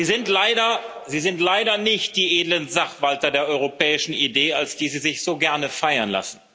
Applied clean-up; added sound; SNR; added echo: none; none; none; none.